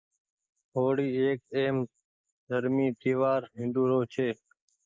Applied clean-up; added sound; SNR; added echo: neural mask model Resemble Enhance denoiser.